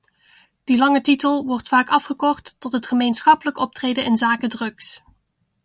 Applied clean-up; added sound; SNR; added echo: none; none; none; none.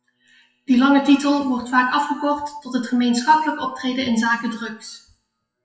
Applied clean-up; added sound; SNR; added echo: classical method WPE with log-MMSE.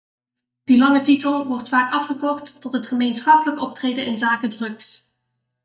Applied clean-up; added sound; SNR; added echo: neural mask model DeepFilterNet 3.